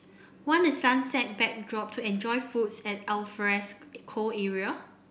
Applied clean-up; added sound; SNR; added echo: none; none; none; none.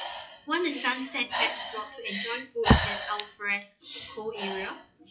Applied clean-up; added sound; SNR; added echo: classical method WPE with log-MMSE.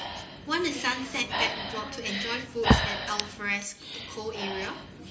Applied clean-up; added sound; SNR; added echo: none; Breathing; -1 dB; reverberation time 0.2 s.